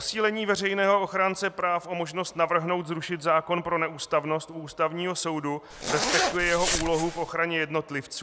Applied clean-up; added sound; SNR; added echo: none; Zipper (clothing); 2 dB; none.